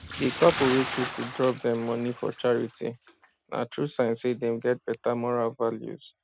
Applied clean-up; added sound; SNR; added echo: none; Bathtub (filling or washing) / Splash, splatter; 11 dB; none.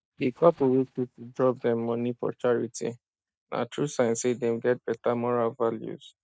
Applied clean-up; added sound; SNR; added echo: neural mask model DeepFilterNet 3.